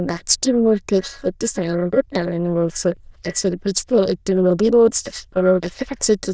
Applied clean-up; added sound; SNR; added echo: neural diffusion model UNIVERSE++.